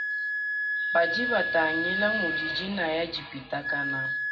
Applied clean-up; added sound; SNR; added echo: none; Wind instrument, woodwind instrument; 0 dB; reverberation time 0.3 s.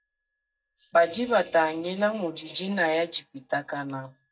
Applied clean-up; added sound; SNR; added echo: neural mask model DeepFilterNet 3.